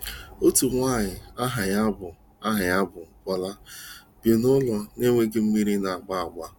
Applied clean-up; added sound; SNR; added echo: none; none; none; none.